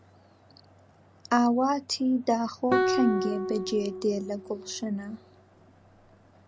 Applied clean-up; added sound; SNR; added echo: none; Guitar; 3 dB; none.